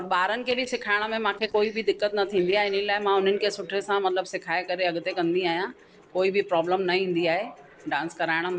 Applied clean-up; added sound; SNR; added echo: neural separator model SepFormer DNS4.